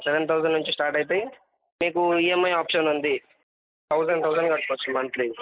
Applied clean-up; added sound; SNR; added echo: neural mask model Resemble Enhance denoiser.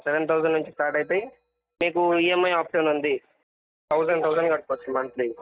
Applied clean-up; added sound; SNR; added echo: neural mask model DeepFilterNet 3.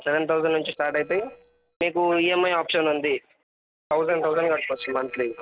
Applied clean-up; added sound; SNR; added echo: neural separator model SepFormer DNS4.